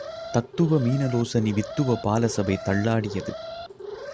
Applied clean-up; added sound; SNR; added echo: none; Alarm; 12 dB; none.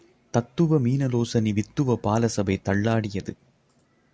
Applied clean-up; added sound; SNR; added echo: none; none; none; none.